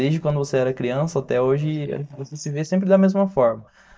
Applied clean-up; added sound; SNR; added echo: neural mask model DeepFilterNet 3.